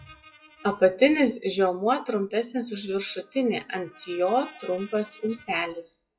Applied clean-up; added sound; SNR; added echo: classical method WPE with log-MMSE.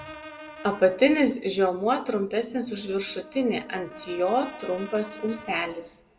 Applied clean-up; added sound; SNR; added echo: none; Brass instrument; 18 dB; reverberation time 0.4 s.